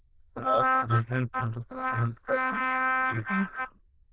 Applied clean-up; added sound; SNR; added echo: neural diffusion model UNIVERSE++.